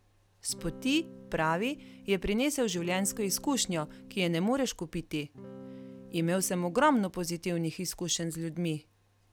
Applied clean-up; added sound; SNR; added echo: none; Electric guitar / Strum; 17 dB; none.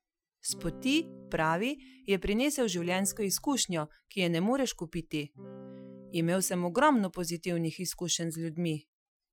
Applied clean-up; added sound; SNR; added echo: classical method Wiener filter.